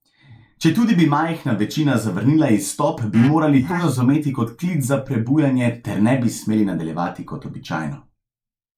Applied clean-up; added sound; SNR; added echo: neural mask model Resemble Enhance denoiser.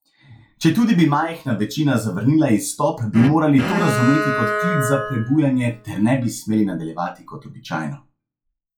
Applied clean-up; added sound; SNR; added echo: classical method log-MMSE.